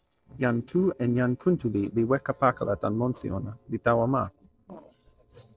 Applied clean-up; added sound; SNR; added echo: neural separator model SepFormer DNS4.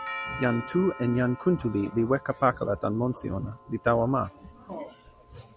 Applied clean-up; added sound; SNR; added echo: none; Doorbell; 16 dB; none.